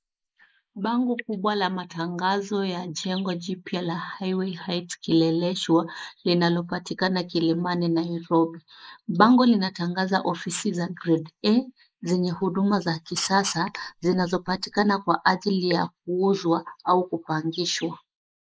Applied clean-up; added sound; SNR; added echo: neural mask model Resemble Enhance denoiser.